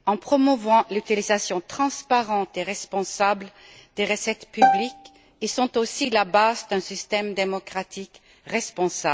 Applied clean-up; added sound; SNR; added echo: none; Bowed string instrument; -2 dB; none.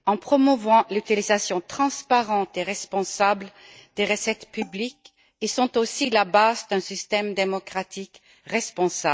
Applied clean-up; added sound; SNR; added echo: neural mask model DeepFilterNet 3.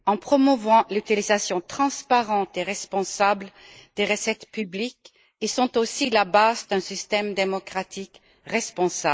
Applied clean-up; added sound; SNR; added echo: neural mask model Resemble Enhance denoiser.